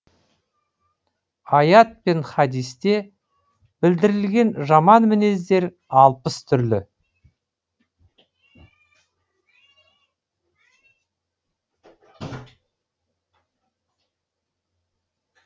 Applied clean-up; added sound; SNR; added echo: none; none; none; none.